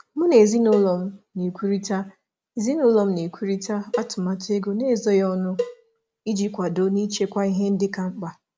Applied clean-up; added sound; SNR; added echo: none; Cowbell; 11 dB; none.